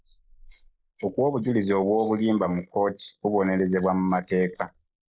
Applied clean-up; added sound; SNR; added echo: neural mask model Resemble Enhance denoiser.